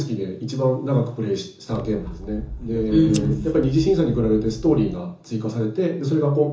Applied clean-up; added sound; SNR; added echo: none; Scissors; 13 dB; reverberation time 0.7 s.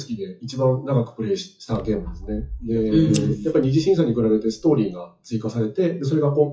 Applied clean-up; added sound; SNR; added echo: classical method WPE with log-MMSE.